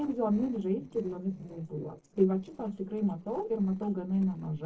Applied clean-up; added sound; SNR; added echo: neural separator model SepFormer DNS4.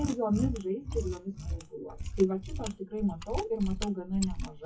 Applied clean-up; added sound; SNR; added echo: classical method WPE with log-MMSE.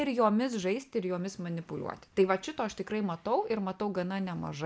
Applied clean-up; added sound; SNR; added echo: none; none; none; none.